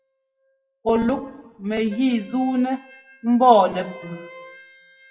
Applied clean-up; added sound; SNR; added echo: classical method WPE with log-MMSE.